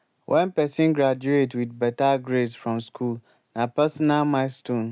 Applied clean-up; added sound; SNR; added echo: none; none; none; none.